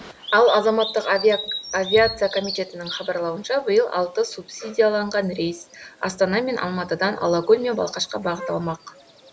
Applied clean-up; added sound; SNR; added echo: none; Bird vocalization, bird call, bird song + Wind instrument, woodwind instrument; 15 dB; none.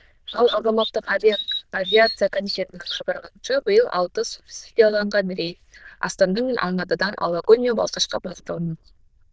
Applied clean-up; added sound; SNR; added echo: neural diffusion model UNIVERSE++.